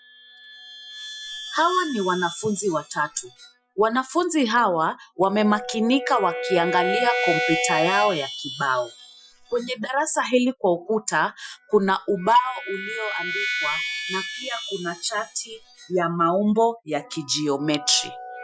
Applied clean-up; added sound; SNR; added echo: classical method Wiener filter.